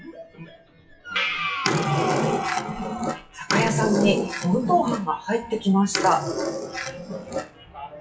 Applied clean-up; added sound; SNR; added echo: classical method WPE with log-MMSE.